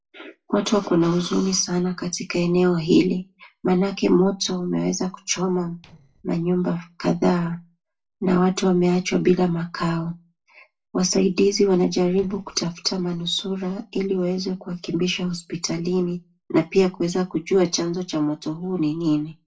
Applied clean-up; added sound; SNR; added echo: neural separator model SepFormer DNS4.